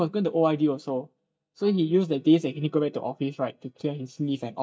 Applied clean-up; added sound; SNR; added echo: neural mask model DeepFilterNet 3.